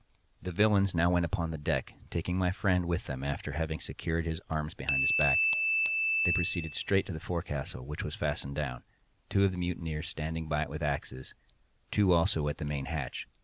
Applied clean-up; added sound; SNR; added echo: none; Glass / Bell; 1 dB; none.